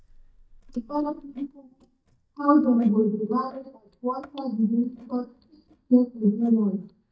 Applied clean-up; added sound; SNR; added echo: neural mask model DeepFilterNet 3.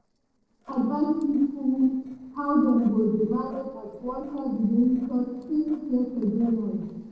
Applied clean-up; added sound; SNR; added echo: neural separator model SepFormer DNS4.